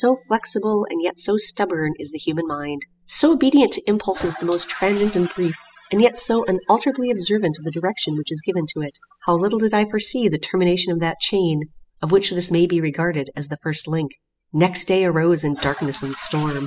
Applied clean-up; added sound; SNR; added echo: classical method spectral subtraction.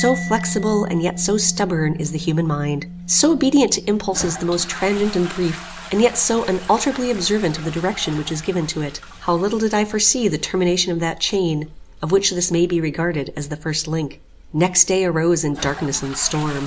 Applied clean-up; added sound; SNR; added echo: none; Mallet percussion + Toilet flush; 13 dB; none.